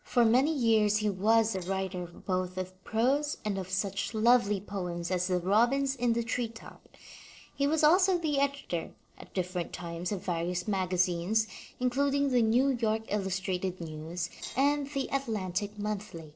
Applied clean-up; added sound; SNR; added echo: neural separator model SepFormer DNS4.